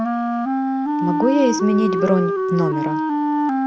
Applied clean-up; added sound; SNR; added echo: none; Wind instrument, woodwind instrument; -1 dB; none.